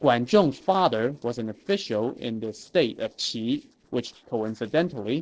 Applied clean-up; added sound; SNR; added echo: neural separator model SepFormer DNS4.